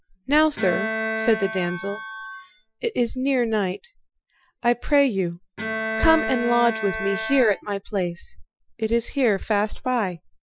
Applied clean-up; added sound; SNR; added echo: classical method Wiener filter.